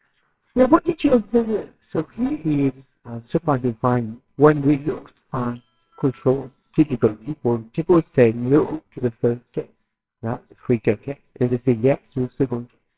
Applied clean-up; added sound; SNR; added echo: neural separator model SepFormer WHAMR!.